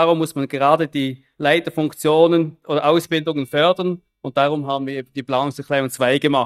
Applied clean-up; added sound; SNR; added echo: neural mask model DeepFilterNet 3.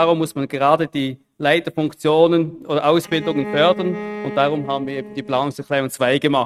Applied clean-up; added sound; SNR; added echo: neural mask model RNNoise.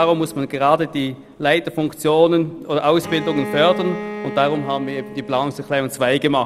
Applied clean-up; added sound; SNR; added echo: none; Bowed string instrument; 13 dB; none.